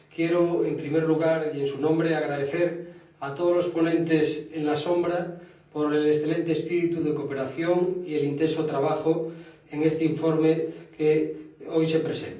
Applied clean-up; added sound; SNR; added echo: none; none; none; reverberation time 0.6 s.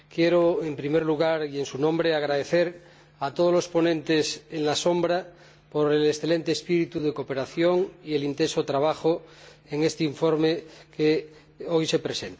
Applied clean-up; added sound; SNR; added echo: none; none; none; none.